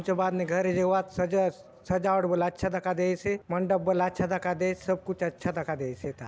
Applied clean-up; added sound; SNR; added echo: none; none; none; none.